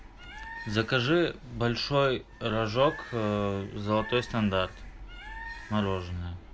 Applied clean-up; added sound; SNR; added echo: none; Bird; 16 dB; none.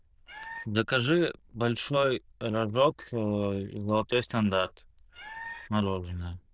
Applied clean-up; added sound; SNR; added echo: neural diffusion model UNIVERSE++.